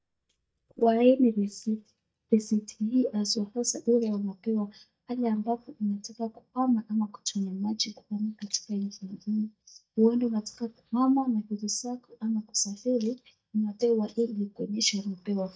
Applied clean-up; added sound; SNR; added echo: neural mask model DeepFilterNet 3.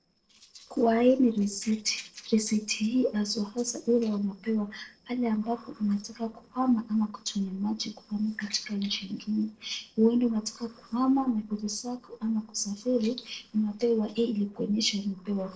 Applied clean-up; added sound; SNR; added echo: neural separator model SepFormer DNS4.